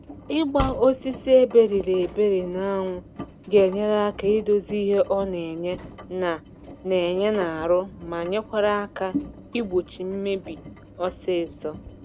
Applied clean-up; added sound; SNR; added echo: none; Engine; 14 dB; none.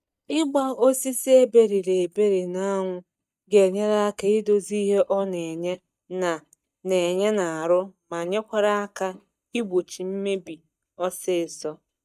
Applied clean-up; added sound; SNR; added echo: neural mask model DeepFilterNet 3.